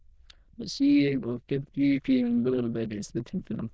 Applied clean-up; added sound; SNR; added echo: neural diffusion model UNIVERSE++.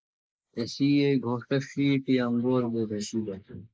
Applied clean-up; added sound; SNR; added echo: neural mask model Resemble Enhance denoiser.